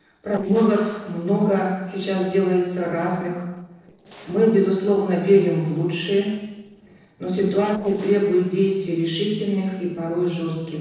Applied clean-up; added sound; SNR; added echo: neural separator model SepFormer DNS4.